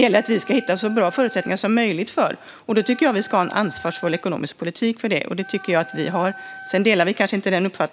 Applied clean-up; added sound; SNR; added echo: none; Wind instrument, woodwind instrument; 18 dB; none.